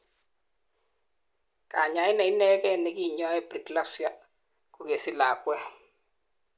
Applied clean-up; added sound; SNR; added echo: none; none; none; none.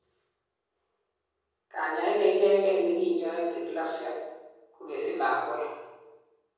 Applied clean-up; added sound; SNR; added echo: none; none; none; reverberation time 1.3 s.